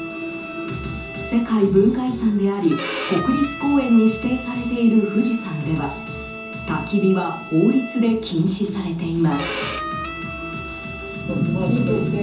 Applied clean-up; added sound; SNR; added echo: none; Bowed string instrument; 12 dB; reverberation time 0.6 s.